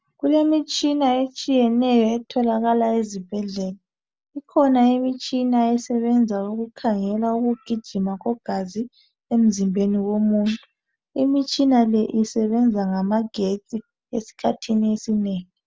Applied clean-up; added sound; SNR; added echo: none; none; none; none.